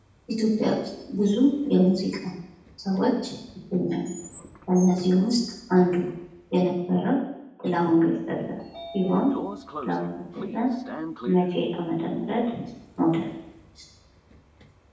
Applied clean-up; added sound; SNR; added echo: none; Sliding door / Train; 18 dB; reverberation time 0.8 s.